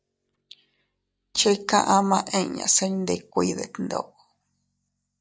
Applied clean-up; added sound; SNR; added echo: neural mask model DeepFilterNet 3.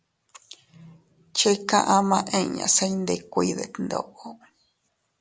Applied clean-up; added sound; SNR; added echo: none; none; none; none.